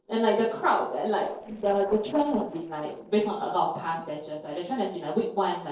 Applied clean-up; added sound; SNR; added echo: neural separator model SepFormer DNS4.